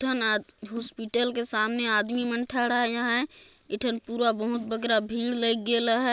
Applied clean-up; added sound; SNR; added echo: none; Snare drum; 19 dB; none.